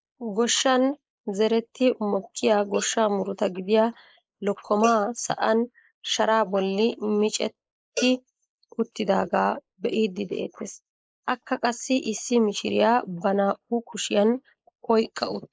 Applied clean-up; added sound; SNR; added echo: neural mask model Resemble Enhance denoiser.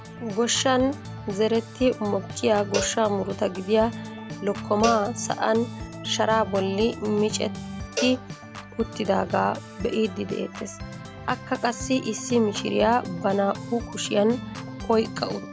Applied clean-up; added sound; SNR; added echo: none; Organ + Cowbell; 10 dB; none.